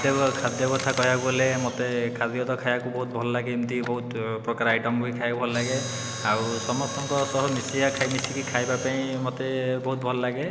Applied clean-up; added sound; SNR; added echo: none; Mechanisms; 11 dB; none.